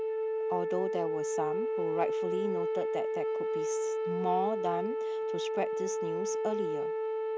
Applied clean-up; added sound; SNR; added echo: none; Wind instrument, woodwind instrument; -4 dB; none.